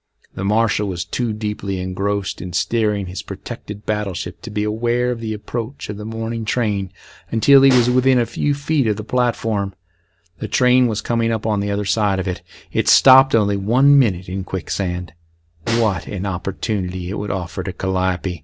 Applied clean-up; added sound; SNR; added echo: none; Snare drum; 15 dB; none.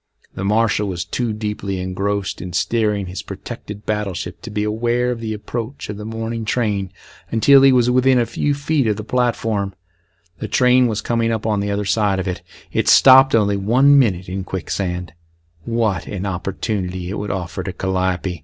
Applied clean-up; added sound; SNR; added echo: none; none; none; none.